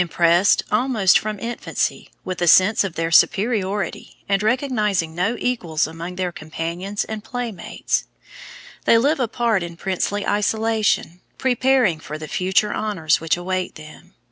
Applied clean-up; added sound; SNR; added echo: none; none; none; none.